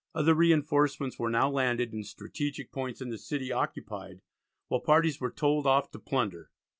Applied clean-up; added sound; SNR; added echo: none; none; none; none.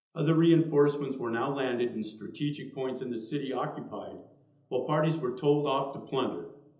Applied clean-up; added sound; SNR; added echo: none; none; none; reverberation time 1.2 s.